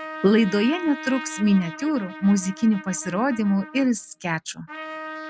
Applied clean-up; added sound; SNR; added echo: none; Trumpet; 14 dB; none.